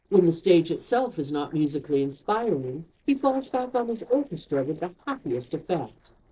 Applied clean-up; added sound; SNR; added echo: neural separator model SepFormer DNS4.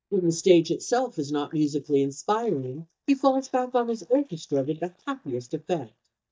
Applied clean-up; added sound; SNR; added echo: neural mask model DeepFilterNet 3.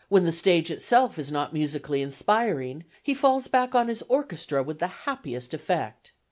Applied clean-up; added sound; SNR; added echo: none; none; none; none.